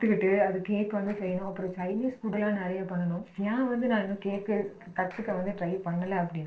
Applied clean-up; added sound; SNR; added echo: neural separator model SepFormer DNS4.